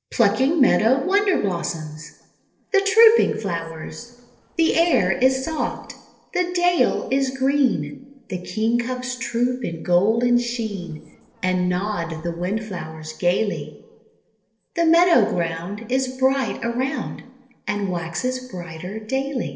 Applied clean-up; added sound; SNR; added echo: neural separator model SepFormer DNS4.